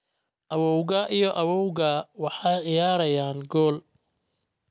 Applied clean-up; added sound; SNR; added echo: none; none; none; none.